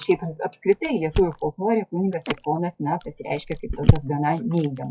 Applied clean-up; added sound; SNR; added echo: classical method log-MMSE.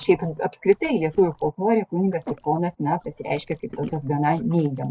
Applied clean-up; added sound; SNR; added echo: neural separator model SepFormer DNS4.